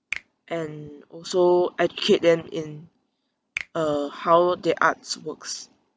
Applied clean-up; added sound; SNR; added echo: none; Finger snapping; 18 dB; none.